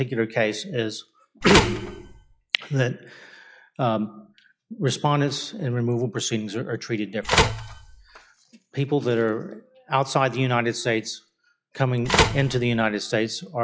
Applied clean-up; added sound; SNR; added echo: classical method log-MMSE.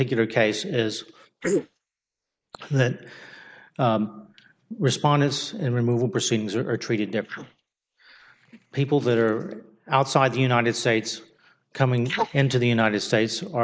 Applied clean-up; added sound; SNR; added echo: neural mask model Resemble Enhance denoiser.